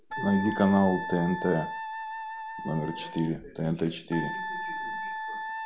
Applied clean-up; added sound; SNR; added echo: none; Wind instrument, woodwind instrument; 6 dB; none.